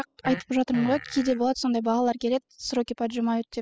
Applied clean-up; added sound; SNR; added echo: classical method spectral subtraction.